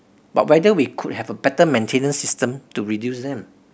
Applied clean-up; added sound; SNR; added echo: none; none; none; none.